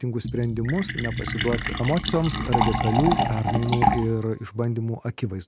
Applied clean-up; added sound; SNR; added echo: none; Fill (with liquid); 2 dB; none.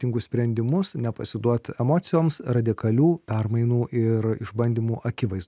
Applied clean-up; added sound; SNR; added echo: none; none; none; none.